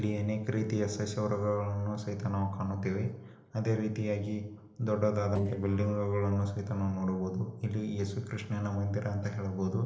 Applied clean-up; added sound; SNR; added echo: neural separator model SepFormer DNS4.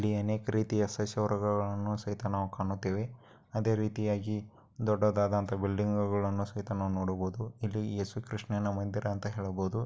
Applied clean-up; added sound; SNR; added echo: none; none; none; none.